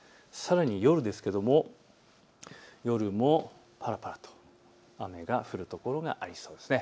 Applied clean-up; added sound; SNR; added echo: none; none; none; none.